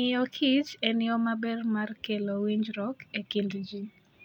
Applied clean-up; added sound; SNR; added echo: none; none; none; none.